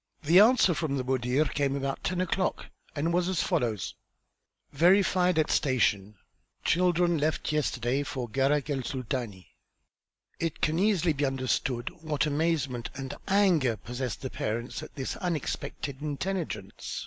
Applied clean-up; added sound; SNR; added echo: none; none; none; none.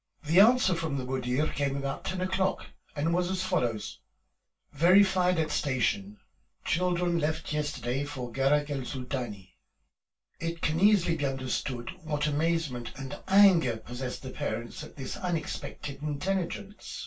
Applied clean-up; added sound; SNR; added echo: none; none; none; reverberation time 0.2 s.